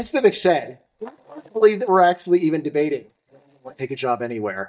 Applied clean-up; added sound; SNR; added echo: neural mask model DeepFilterNet 3.